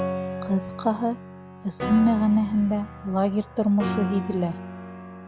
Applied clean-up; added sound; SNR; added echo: none; Piano; 8 dB; none.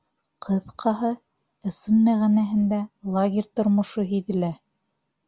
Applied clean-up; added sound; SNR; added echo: none; none; none; none.